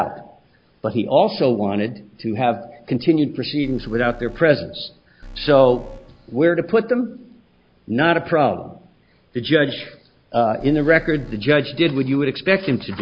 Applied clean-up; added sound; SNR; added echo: none; Alarm; 19 dB; none.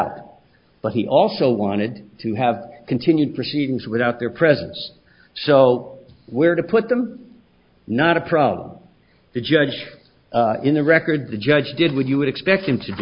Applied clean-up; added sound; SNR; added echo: none; none; none; none.